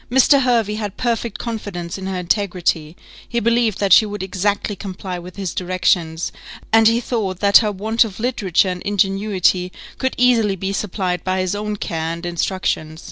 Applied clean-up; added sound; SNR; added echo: none; none; none; none.